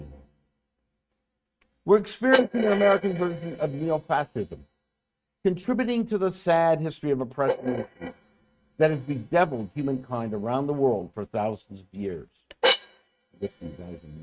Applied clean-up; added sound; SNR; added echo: neural mask model RNNoise.